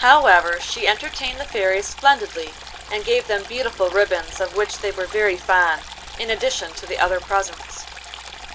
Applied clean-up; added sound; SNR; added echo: none; Stream; 16 dB; none.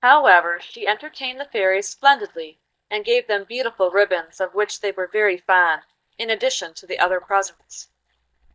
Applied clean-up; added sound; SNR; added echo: neural mask model DeepFilterNet 3.